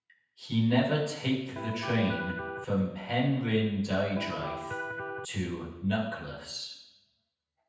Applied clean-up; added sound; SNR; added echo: none; Electric guitar; 6 dB; reverberation time 0.9 s.